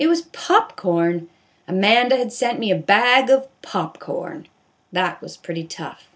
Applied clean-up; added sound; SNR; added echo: none; none; none; none.